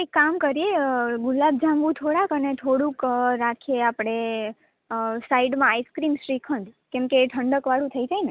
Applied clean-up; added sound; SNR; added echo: none; none; none; none.